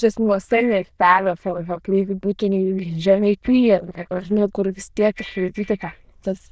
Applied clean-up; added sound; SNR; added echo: neural diffusion model UNIVERSE++.